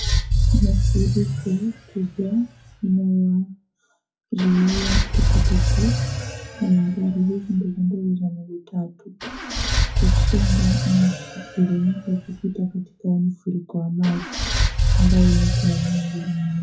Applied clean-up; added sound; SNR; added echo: classical method WPE with log-MMSE.